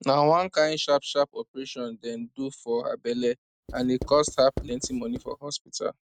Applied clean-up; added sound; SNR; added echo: neural mask model RNNoise.